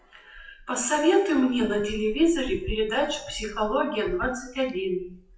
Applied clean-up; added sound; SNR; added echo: classical method WPE with log-MMSE.